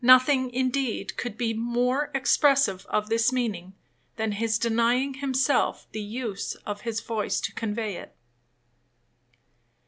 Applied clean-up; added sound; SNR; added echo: none; none; none; none.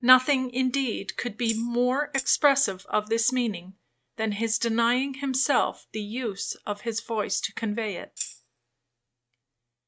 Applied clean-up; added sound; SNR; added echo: neural mask model RNNoise.